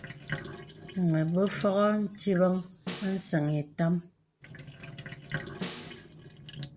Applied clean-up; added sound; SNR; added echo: none; Sink (filling or washing) + Snare drum; 12 dB; none.